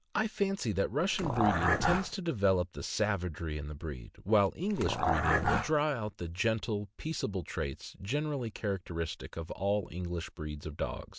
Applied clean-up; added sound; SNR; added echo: none; Dog; -1 dB; none.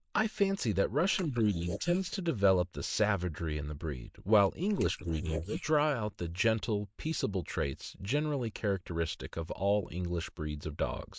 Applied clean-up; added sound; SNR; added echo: neural mask model Resemble Enhance denoiser.